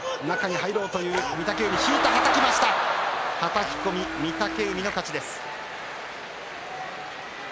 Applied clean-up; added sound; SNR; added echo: none; Domestic sounds, home sounds; 9 dB; none.